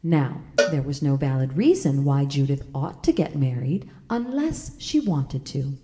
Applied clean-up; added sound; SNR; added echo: none; Cowbell; 8 dB; reverberation time 0.9 s.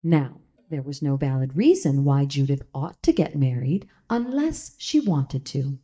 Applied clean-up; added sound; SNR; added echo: neural mask model DeepFilterNet 3.